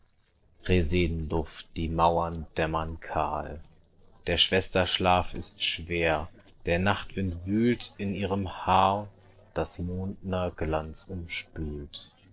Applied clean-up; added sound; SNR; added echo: neural separator model SepFormer DNS4.